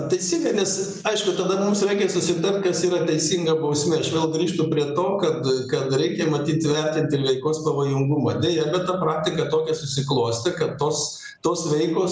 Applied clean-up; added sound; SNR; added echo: none; none; none; none.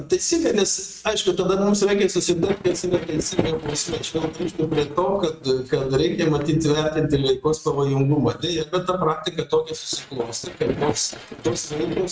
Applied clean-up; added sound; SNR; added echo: neural mask model RNNoise.